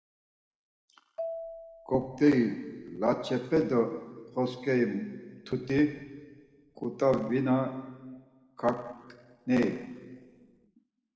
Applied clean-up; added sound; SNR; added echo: none; Marimba, xylophone; 14 dB; reverberation time 1.4 s.